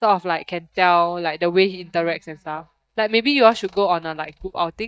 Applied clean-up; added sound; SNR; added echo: neural mask model DeepFilterNet 3.